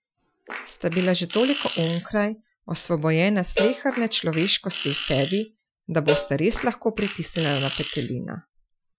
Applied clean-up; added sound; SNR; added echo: classical method Wiener filter.